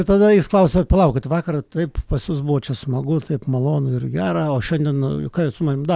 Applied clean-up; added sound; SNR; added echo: none; none; none; none.